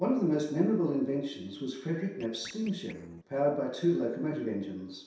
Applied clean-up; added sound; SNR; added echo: neural separator model SepFormer DNS4.